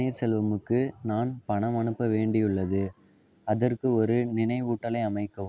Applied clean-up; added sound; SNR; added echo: none; none; none; none.